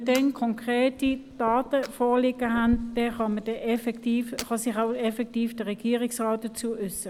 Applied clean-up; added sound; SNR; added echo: none; Fire; 18 dB; none.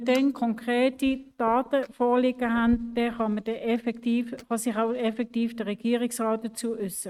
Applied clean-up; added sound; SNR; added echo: neural mask model RNNoise.